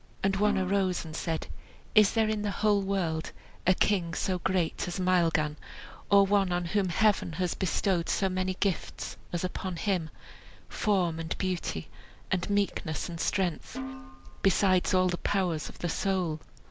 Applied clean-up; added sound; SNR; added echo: none; Snare drum; 14 dB; none.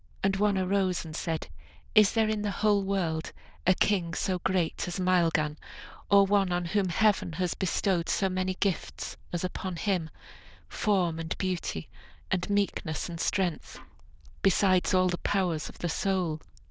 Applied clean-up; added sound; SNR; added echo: neural diffusion model UNIVERSE++.